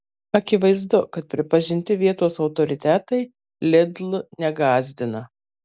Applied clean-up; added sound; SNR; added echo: none; none; none; none.